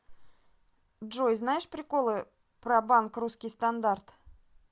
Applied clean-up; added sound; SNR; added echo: none; none; none; none.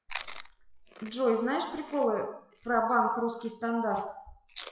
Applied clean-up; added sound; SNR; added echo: classical method WPE with log-MMSE.